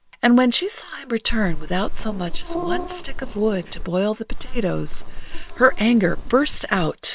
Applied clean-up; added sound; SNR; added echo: neural separator model SepFormer WHAM!.